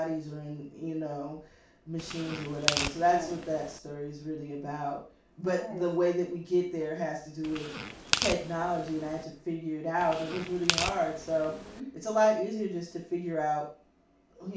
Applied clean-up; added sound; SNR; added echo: none; Tearing; 3 dB; reverberation time 0.3 s.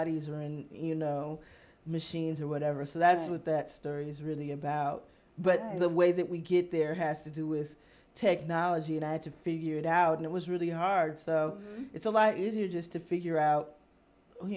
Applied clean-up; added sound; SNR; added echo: none; none; none; none.